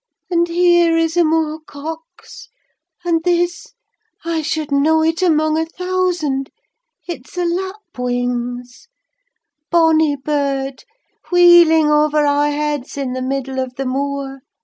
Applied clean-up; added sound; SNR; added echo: none; none; none; none.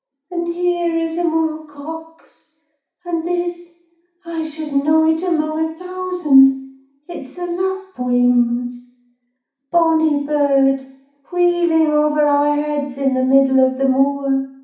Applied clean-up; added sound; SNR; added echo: none; none; none; reverberation time 0.6 s.